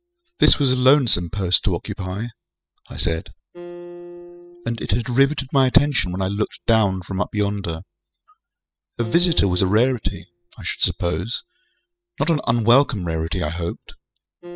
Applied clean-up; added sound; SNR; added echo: classical method spectral subtraction.